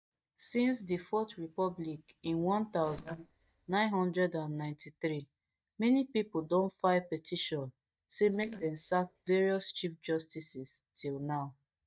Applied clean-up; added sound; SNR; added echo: neural mask model DeepFilterNet 3.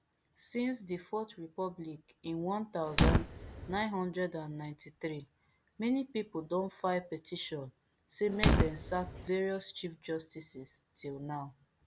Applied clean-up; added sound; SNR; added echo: none; Fire; -1 dB; none.